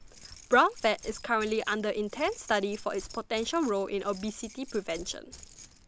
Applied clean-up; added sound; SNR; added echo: none; Keys jangling; 18 dB; none.